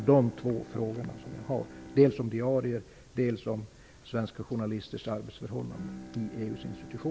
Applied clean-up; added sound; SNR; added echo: none; Bowed string instrument; 18 dB; none.